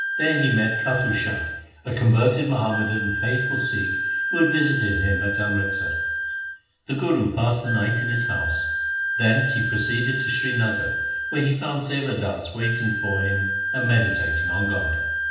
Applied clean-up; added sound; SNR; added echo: none; Wind instrument, woodwind instrument; 2 dB; reverberation time 0.8 s.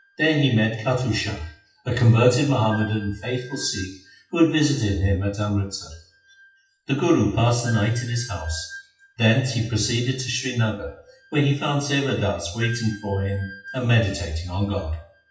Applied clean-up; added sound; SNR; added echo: classical method WPE with log-MMSE.